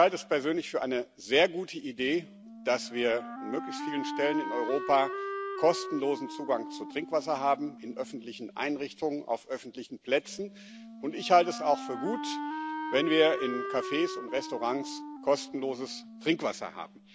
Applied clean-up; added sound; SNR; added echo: none; Wind instrument, woodwind instrument; 9 dB; none.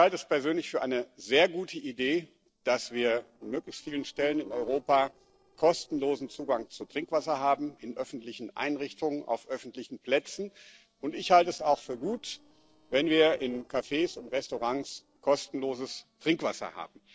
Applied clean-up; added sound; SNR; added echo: neural separator model SepFormer DNS4.